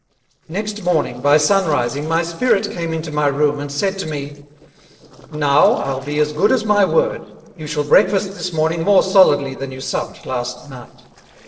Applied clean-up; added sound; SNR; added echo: neural separator model SepFormer DNS4.